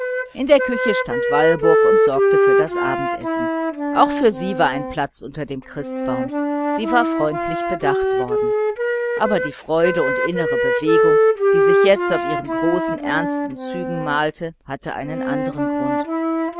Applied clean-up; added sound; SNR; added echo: none; Wind instrument, woodwind instrument; -3 dB; none.